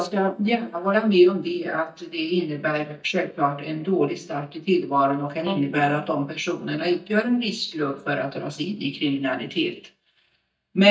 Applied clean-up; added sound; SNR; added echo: neural mask model DeepFilterNet 3.